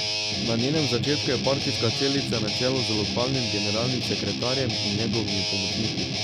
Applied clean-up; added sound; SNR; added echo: none; Guitar; -1 dB; none.